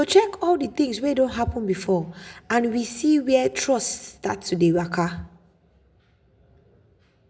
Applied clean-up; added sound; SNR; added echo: none; none; none; none.